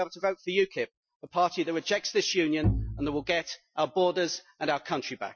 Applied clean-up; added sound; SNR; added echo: classical method Wiener filter.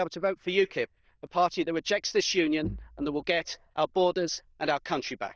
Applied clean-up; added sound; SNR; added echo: neural diffusion model UNIVERSE++.